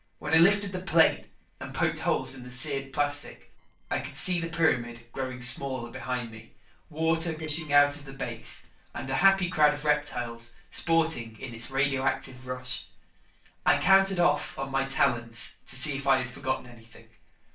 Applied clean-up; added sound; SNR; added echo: neural separator model SepFormer DNS4.